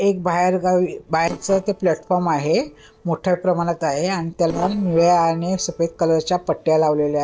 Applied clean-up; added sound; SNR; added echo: neural separator model SepFormer DNS4.